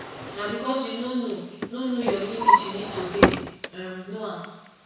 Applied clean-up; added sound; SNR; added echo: none; Drawer open or close; -4 dB; reverberation time 1.0 s.